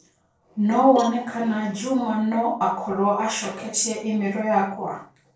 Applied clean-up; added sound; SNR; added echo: neural separator model SepFormer DNS4.